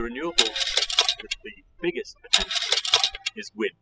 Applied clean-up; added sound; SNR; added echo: classical method spectral subtraction.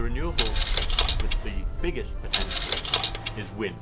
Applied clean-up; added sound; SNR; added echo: none; Coin (dropping); 2 dB; none.